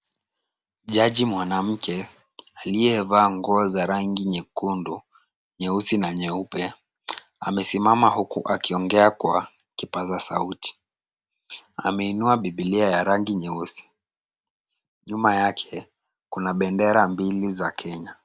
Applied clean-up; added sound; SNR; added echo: none; none; none; none.